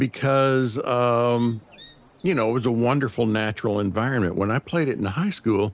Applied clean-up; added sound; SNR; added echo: none; none; none; none.